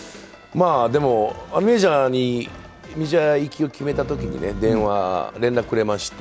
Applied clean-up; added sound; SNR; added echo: none; Piano; 11 dB; none.